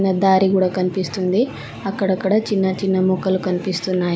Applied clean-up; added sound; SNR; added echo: none; none; none; none.